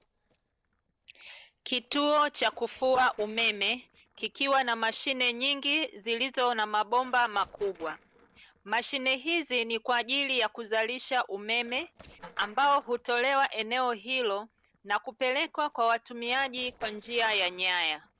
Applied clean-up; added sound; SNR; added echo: neural separator model SepFormer DNS4.